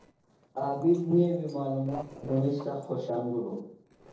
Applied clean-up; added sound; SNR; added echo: neural separator model SepFormer DNS4.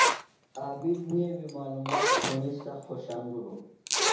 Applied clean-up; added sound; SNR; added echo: none; Zipper (clothing); -3 dB; reverberation time 0.7 s.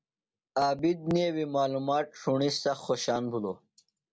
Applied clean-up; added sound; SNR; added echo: none; none; none; none.